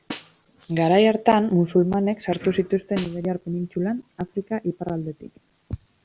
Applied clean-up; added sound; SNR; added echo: none; Snare drum; 19 dB; none.